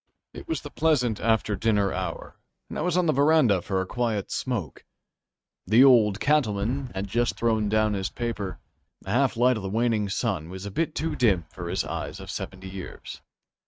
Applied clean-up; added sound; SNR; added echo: neural mask model RNNoise.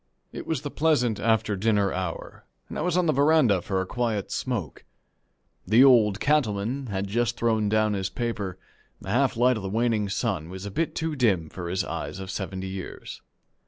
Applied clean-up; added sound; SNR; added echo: none; none; none; none.